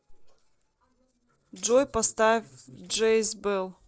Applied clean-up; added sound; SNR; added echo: neural separator model SepFormer DNS4.